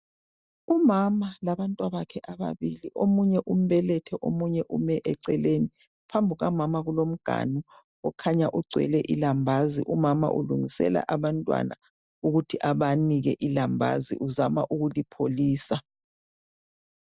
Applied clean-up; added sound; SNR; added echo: none; none; none; none.